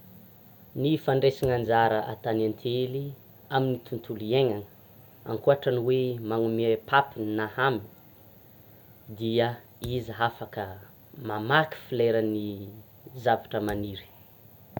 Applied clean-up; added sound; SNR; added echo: none; Thump, thud; 20 dB; none.